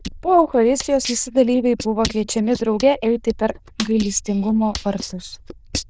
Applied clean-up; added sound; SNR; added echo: neural diffusion model UNIVERSE++.